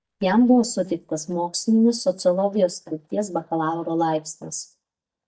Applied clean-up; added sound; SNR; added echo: neural mask model DeepFilterNet 3.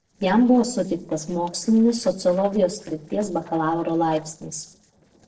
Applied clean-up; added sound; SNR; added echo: neural separator model SepFormer DNS4.